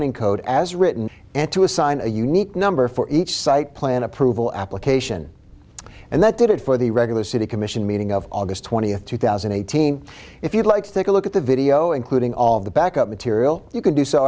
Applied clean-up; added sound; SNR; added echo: none; none; none; none.